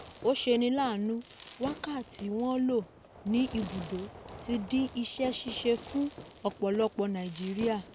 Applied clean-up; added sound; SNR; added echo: none; Fireworks; 15 dB; none.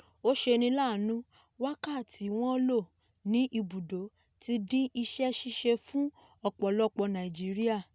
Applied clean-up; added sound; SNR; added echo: none; none; none; none.